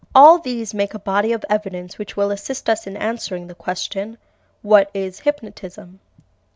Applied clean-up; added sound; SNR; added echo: none; none; none; none.